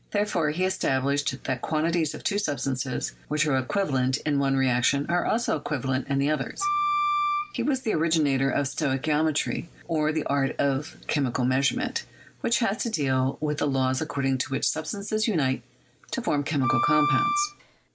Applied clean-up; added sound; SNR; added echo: none; Wind instrument, woodwind instrument; 1 dB; none.